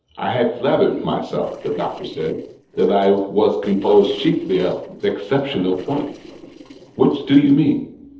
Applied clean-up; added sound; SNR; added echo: neural separator model SepFormer DNS4.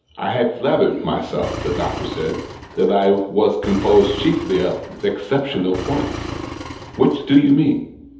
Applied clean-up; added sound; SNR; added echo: none; Engine; 11 dB; reverberation time 0.8 s.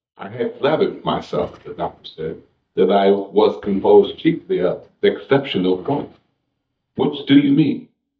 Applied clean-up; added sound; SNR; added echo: neural mask model DeepFilterNet 3.